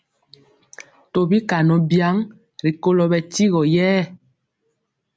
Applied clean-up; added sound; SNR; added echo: none; none; none; none.